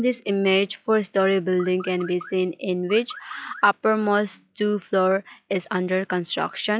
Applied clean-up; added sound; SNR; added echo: classical method log-MMSE.